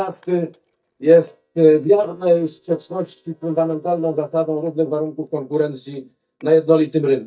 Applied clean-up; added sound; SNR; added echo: neural mask model DeepFilterNet 3.